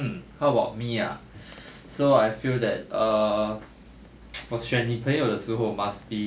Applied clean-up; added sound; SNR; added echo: none; none; none; none.